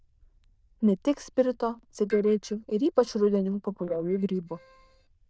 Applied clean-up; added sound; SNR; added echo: neural diffusion model UNIVERSE++.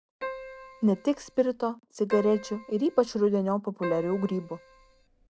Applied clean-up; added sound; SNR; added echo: none; Keyboard (musical); 14 dB; none.